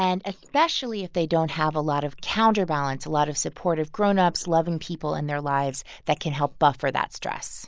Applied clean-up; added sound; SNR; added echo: neural mask model Resemble Enhance denoiser.